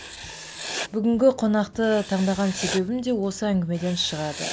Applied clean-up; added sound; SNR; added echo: none; Writing; 12 dB; none.